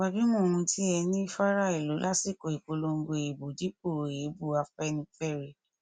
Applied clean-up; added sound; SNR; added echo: none; none; none; none.